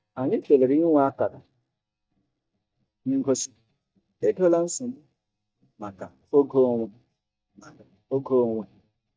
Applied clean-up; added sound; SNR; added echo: neural mask model DeepFilterNet 3.